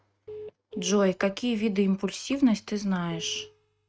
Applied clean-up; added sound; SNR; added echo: neural mask model RNNoise.